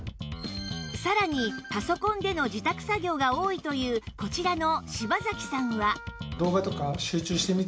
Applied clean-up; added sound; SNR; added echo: none; Wind instrument, woodwind instrument; 17 dB; none.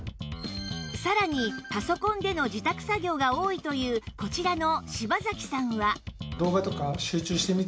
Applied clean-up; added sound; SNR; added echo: none; none; none; none.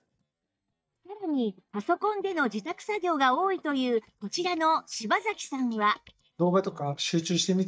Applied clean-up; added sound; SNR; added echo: neural mask model DeepFilterNet 3.